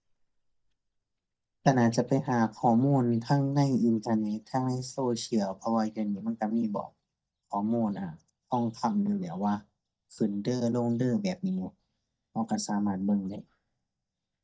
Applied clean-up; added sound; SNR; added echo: neural mask model DeepFilterNet 3.